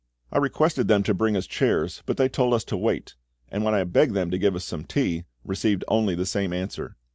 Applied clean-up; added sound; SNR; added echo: none; none; none; none.